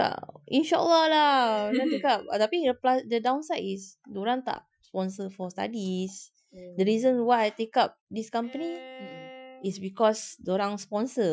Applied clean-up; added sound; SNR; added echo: classical method Wiener filter.